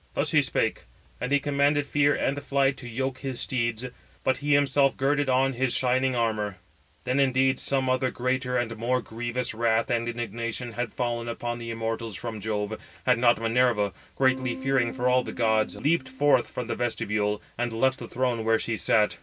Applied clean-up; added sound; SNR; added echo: none; Electric guitar / Strum; 12 dB; none.